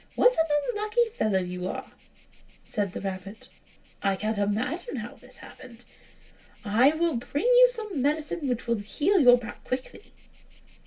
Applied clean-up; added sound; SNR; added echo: none; Insect; 20 dB; reverberation time 0.2 s.